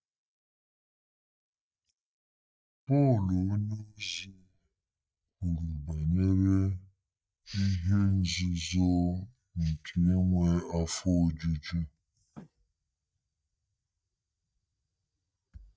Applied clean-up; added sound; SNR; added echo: neural mask model DeepFilterNet 3.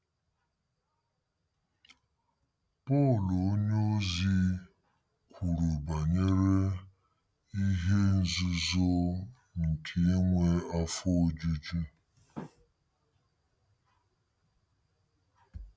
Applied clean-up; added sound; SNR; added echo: none; none; none; none.